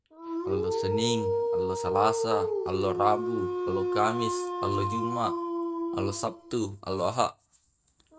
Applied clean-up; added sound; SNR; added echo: none; Dog; 0 dB; none.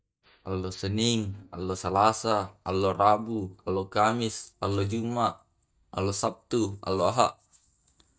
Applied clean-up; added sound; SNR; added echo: none; none; none; none.